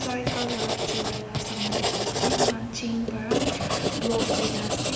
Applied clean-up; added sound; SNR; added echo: none; Writing; -4 dB; reverberation time 0.8 s.